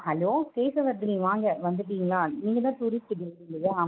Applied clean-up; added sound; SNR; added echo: neural mask model Resemble Enhance denoiser.